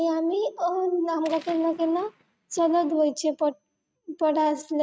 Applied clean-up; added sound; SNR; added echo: neural mask model RNNoise.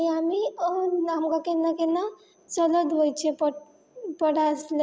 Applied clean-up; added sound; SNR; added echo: none; none; none; none.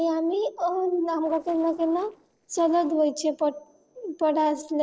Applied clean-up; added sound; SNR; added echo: neural separator model SepFormer DNS4.